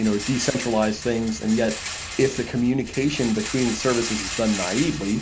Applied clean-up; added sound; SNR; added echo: none; Rattle; 9 dB; none.